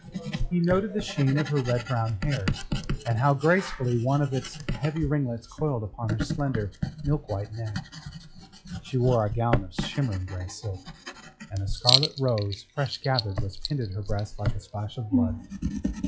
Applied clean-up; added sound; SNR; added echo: classical method log-MMSE.